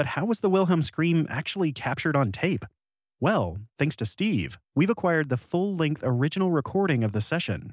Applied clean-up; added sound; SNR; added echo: none; none; none; none.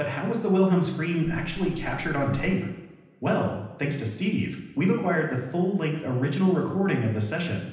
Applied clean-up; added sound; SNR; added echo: none; Water / Splash, splatter; 12 dB; reverberation time 0.9 s.